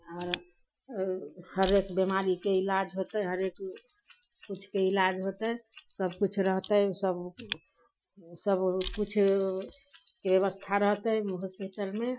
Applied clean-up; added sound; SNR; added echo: classical method Wiener filter.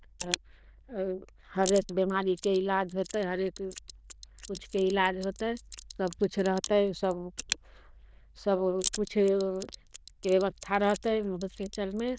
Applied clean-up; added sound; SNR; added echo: neural diffusion model UNIVERSE++.